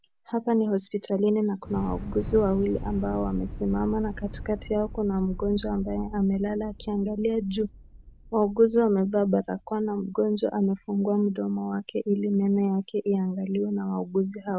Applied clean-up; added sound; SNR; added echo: none; Thunder / Explosion; 15 dB; none.